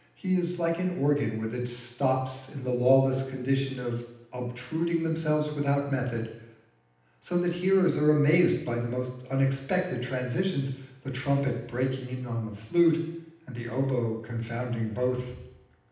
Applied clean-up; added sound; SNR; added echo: none; none; none; reverberation time 0.9 s.